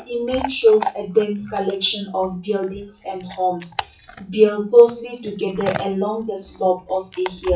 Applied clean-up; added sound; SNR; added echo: classical method WPE with log-MMSE.